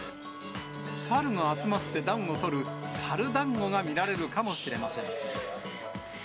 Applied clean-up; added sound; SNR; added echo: none; Bowed string instrument; 11 dB; none.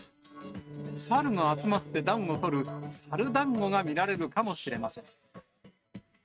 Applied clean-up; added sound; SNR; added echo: neural mask model RNNoise.